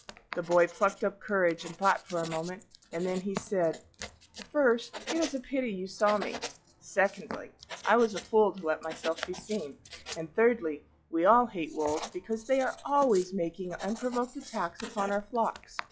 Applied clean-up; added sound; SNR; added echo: classical method log-MMSE.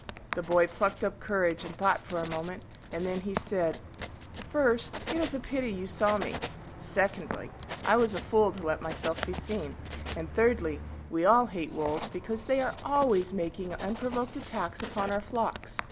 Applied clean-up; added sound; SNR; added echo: none; Writing; 10 dB; none.